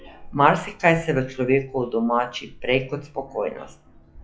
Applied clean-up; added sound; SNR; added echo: classical method log-MMSE.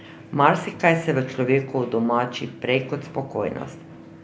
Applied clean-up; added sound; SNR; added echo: none; none; none; none.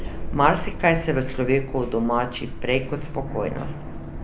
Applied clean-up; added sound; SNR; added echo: none; Aircraft; 6 dB; none.